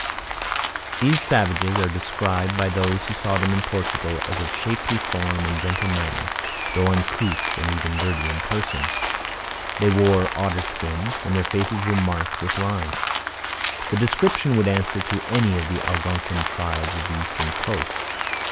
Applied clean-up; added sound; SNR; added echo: none; Rain; 3 dB; none.